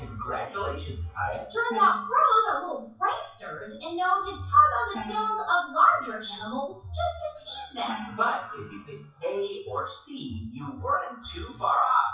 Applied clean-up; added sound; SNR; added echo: classical method WPE with log-MMSE.